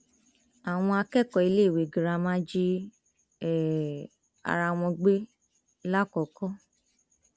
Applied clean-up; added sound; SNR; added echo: none; none; none; none.